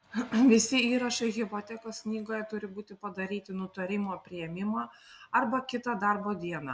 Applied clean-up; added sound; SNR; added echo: none; none; none; none.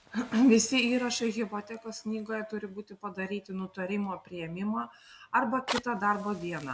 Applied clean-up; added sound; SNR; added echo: none; Fire; 17 dB; none.